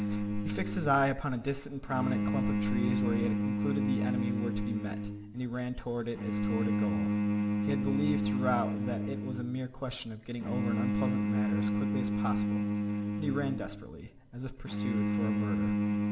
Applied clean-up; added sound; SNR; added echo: none; Bowed string instrument; -3 dB; reverberation time 0.9 s.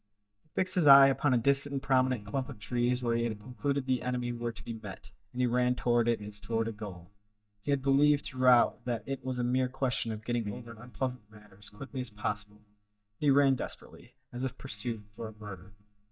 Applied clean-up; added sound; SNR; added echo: neural mask model DeepFilterNet 3.